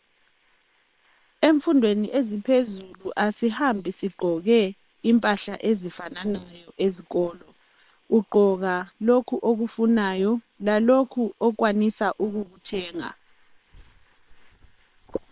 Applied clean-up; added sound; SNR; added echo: neural separator model SepFormer WHAM!.